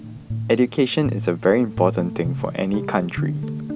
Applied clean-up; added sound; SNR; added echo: none; Guitar; 7 dB; none.